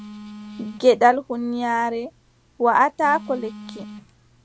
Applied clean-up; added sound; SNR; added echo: none; Telephone; 19 dB; none.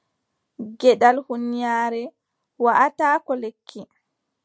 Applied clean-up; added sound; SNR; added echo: none; none; none; none.